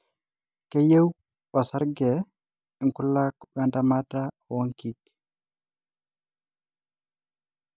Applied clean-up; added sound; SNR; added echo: none; none; none; none.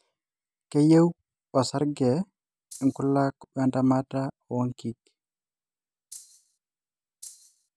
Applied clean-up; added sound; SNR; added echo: none; Rattle (instrument); 20 dB; none.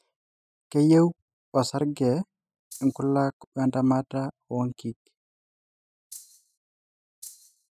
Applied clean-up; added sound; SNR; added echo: classical method spectral subtraction.